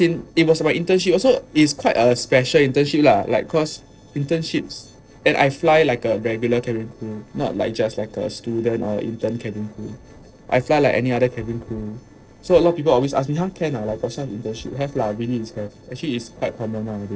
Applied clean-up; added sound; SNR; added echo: neural separator model SepFormer DNS4.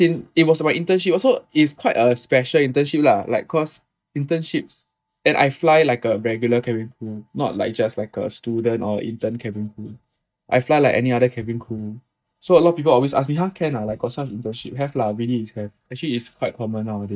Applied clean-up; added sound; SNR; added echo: neural mask model DeepFilterNet 3.